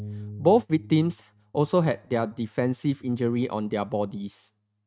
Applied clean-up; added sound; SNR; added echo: neural mask model RNNoise.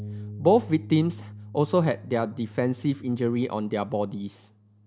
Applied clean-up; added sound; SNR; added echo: none; Bass guitar; 16 dB; none.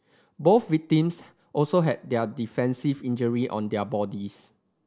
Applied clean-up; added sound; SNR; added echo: none; none; none; none.